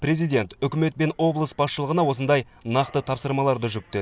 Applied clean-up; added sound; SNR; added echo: none; none; none; none.